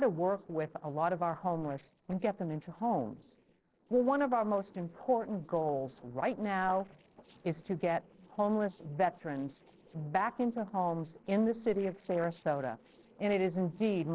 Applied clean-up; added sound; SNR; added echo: neural separator model SepFormer DNS4.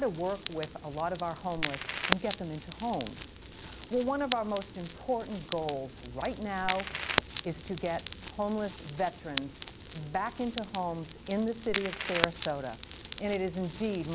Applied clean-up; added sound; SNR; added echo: none; Crackle; 5 dB; none.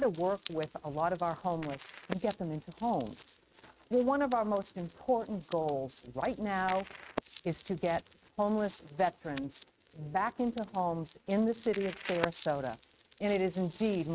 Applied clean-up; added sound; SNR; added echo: neural mask model RNNoise.